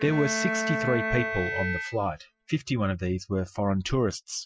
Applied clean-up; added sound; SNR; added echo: classical method Wiener filter.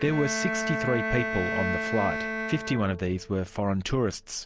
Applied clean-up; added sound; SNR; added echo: none; Bowed string instrument; 4 dB; none.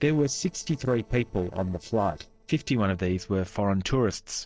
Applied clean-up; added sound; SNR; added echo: neural separator model SepFormer DNS4.